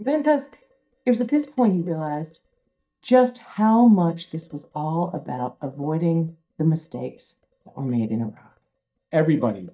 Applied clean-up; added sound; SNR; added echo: neural mask model DeepFilterNet 3.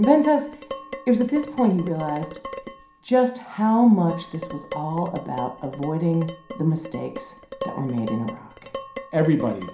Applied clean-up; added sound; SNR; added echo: none; Dishes, pots, and pans; 14 dB; reverberation time 0.5 s.